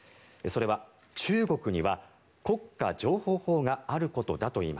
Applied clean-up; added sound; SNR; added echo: none; none; none; none.